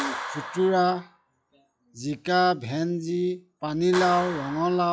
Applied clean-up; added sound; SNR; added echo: classical method log-MMSE.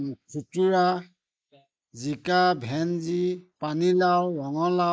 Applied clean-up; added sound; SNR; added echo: neural mask model Resemble Enhance denoiser.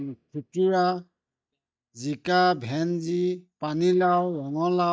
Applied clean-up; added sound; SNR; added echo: neural mask model DeepFilterNet 3.